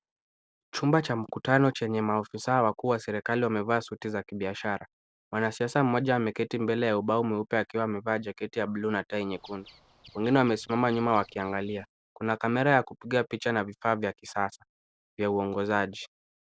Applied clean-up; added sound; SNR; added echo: neural separator model SepFormer DNS4.